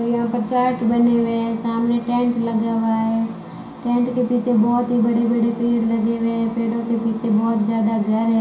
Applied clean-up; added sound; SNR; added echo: none; none; none; reverberation time 0.5 s.